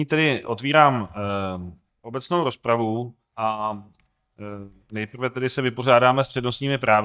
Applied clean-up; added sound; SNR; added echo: neural mask model DeepFilterNet 3.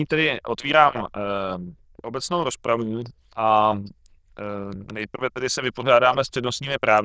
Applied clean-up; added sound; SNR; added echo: neural diffusion model UNIVERSE++.